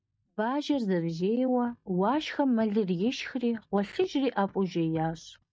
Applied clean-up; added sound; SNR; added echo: neural mask model DeepFilterNet 3.